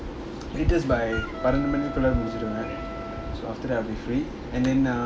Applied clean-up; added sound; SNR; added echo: none; Wind instrument, woodwind instrument; 12 dB; none.